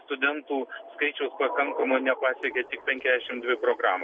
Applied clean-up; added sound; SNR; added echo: none; none; none; none.